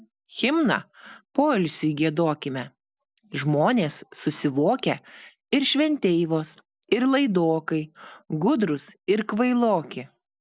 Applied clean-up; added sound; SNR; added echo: none; none; none; none.